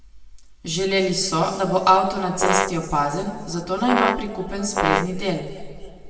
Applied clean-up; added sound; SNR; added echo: none; Brass instrument; 1 dB; reverberation time 1.8 s.